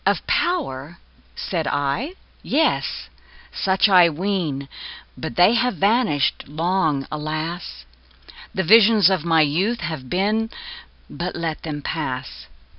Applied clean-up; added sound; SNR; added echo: none; none; none; none.